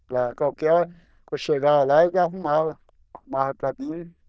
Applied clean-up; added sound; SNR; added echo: neural diffusion model UNIVERSE++.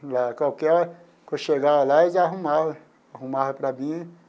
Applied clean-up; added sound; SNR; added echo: none; none; none; none.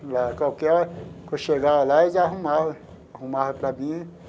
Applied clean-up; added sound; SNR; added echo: none; Sawing; 20 dB; none.